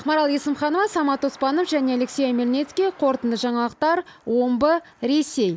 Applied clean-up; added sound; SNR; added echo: none; none; none; none.